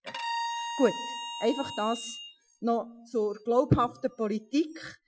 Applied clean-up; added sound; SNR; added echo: classical method Wiener filter.